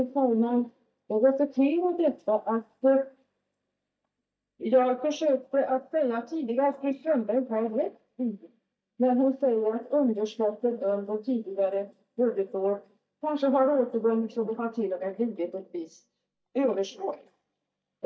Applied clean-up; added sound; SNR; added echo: neural mask model DeepFilterNet 3.